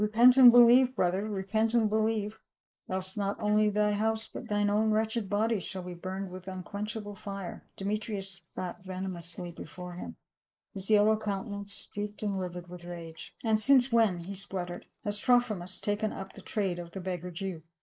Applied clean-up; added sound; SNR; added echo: neural mask model Resemble Enhance denoiser.